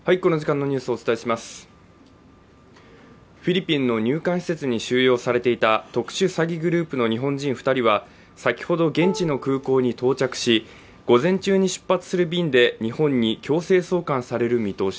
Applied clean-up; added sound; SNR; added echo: none; Plucked string instrument; 15 dB; none.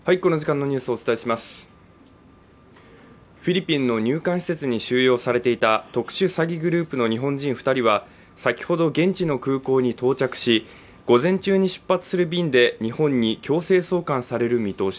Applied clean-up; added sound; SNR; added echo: none; none; none; none.